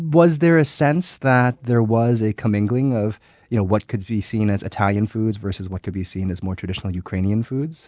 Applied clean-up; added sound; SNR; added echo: none; none; none; none.